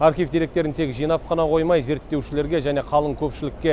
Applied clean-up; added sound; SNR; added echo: none; none; none; none.